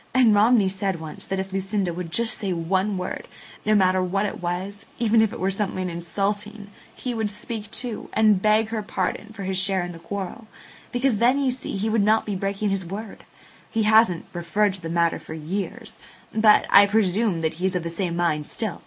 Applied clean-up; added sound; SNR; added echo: neural mask model Resemble Enhance denoiser.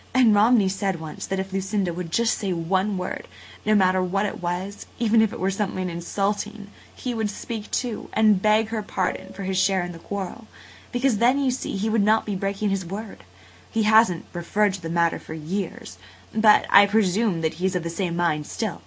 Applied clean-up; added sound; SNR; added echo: none; Tabla; 18 dB; none.